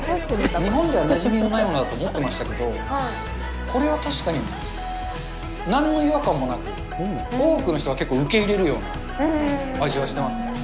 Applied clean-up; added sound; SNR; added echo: none; none; none; none.